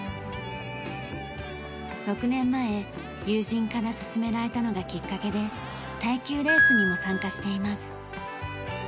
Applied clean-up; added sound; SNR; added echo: none; Piano; -3 dB; none.